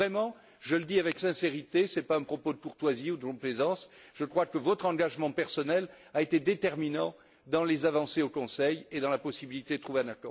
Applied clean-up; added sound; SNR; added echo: none; none; none; none.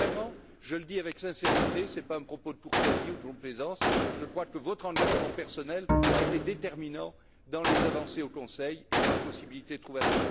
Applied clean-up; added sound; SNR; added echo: none; Gunshot, gunfire + Bowed string instrument; -5 dB; none.